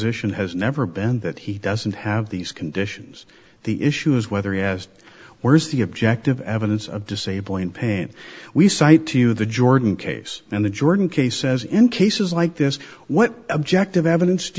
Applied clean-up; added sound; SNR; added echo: none; none; none; none.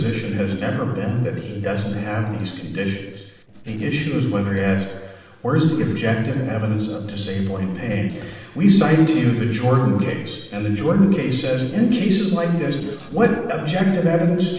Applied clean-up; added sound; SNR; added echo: neural separator model SepFormer DNS4.